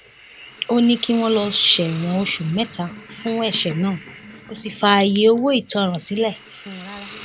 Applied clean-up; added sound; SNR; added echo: none; Hiss; 18 dB; none.